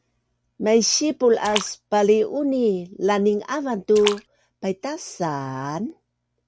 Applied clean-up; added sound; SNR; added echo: none; Splash, splatter; 14 dB; none.